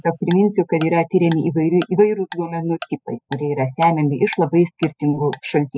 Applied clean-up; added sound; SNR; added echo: classical method spectral subtraction.